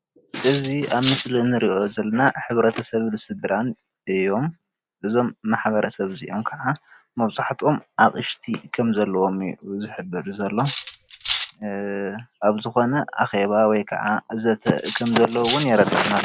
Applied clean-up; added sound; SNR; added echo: none; Cutlery, silverware; 9 dB; none.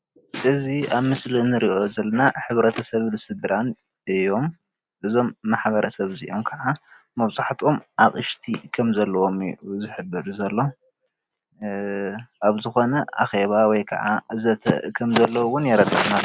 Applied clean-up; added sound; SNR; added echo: none; none; none; none.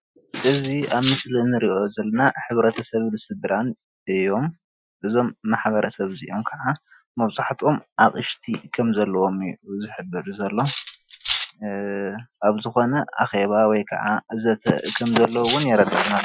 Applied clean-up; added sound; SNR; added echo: classical method Wiener filter.